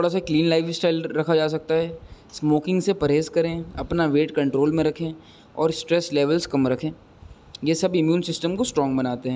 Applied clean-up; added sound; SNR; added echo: none; none; none; none.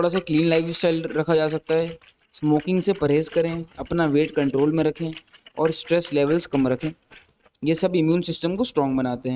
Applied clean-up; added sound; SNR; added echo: neural mask model RNNoise.